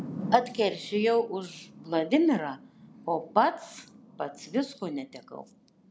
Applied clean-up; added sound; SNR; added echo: none; none; none; none.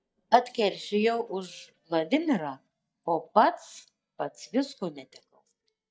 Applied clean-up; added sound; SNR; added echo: neural mask model DeepFilterNet 3.